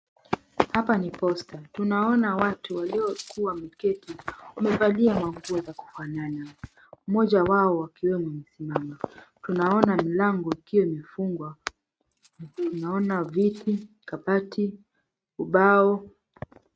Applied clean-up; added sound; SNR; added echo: neural mask model RNNoise.